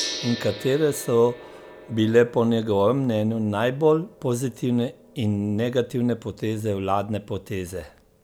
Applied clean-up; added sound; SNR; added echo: none; Gong; 17 dB; none.